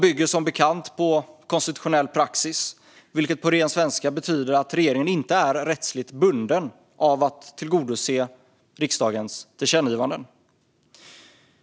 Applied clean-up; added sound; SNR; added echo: none; none; none; none.